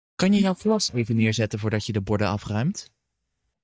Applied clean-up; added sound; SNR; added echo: neural mask model DeepFilterNet 3.